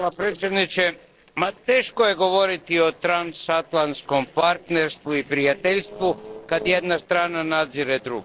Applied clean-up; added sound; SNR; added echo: neural separator model SepFormer DNS4.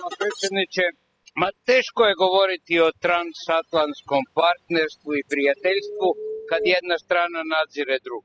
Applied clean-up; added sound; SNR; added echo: classical method spectral subtraction.